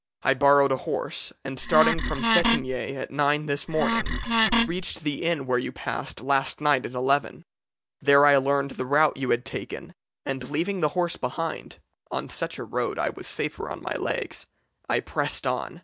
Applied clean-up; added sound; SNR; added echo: none; Wood; -1 dB; none.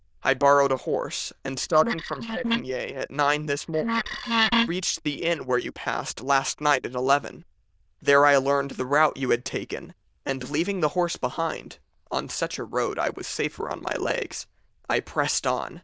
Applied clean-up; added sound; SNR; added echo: neural diffusion model UNIVERSE++.